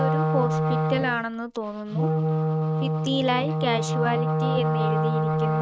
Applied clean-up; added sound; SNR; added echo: neural mask model RNNoise.